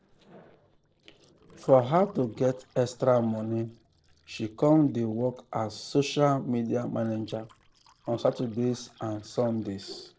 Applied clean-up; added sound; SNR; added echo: neural separator model SepFormer DNS4.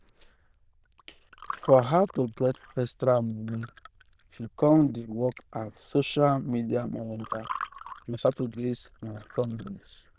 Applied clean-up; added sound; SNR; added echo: neural diffusion model UNIVERSE++.